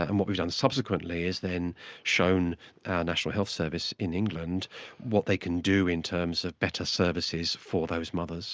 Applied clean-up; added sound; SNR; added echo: none; none; none; none.